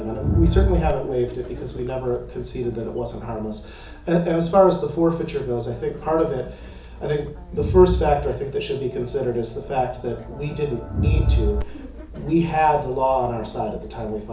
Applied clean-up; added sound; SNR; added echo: none; Crowd; 4 dB; reverberation time 0.7 s.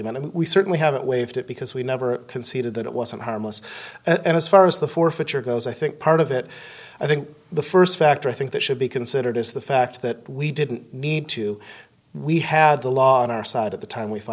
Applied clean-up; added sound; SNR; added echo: none; none; none; none.